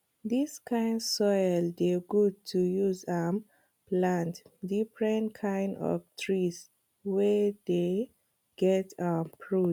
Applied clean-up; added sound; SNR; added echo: none; none; none; none.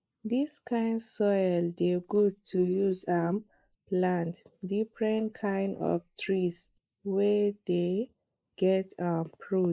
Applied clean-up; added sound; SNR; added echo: neural mask model Resemble Enhance denoiser.